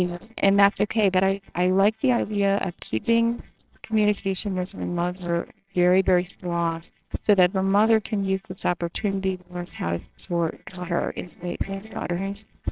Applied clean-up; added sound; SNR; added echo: neural separator model SepFormer WHAMR!.